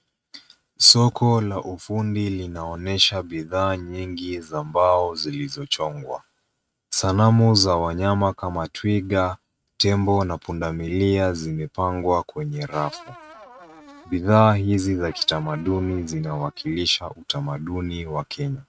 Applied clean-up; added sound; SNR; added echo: neural mask model RNNoise.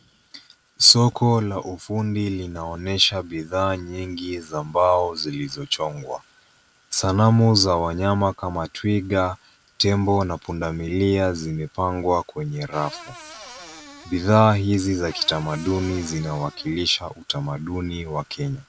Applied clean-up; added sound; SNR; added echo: none; Cupboard open or close / Door; 19 dB; none.